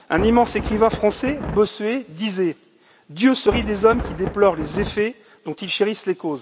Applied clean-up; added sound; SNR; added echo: none; Thunder; 8 dB; none.